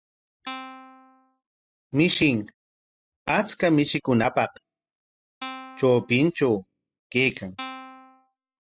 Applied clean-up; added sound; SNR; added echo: classical method spectral subtraction.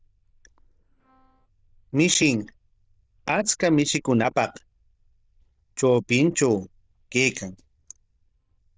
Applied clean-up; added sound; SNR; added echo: neural diffusion model UNIVERSE++.